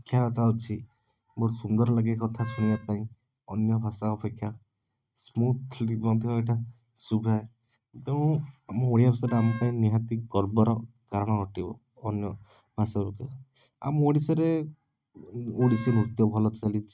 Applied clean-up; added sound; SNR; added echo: neural mask model RNNoise.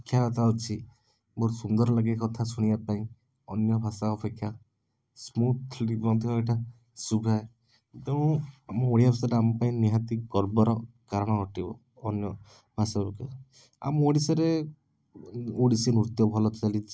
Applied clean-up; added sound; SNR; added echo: neural mask model Resemble Enhance denoiser.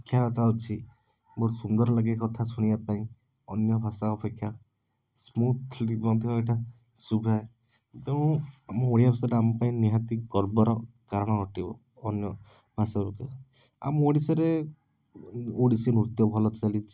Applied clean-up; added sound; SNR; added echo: none; none; none; none.